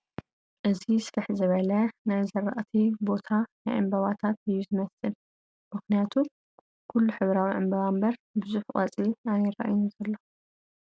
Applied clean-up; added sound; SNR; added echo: none; none; none; none.